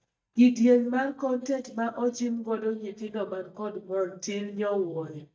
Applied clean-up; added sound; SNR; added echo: neural mask model DeepFilterNet 3.